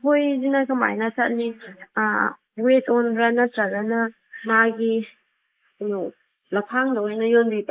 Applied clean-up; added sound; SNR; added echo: neural mask model Resemble Enhance denoiser.